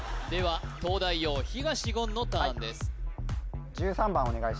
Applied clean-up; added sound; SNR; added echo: none; none; none; none.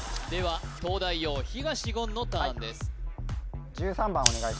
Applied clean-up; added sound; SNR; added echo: none; Scissors; 8 dB; none.